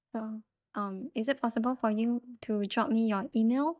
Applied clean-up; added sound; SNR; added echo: neural mask model DeepFilterNet 3.